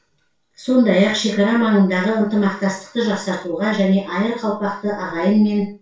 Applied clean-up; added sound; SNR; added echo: none; none; none; reverberation time 0.3 s.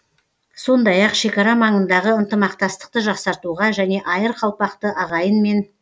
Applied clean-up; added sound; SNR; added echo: none; none; none; none.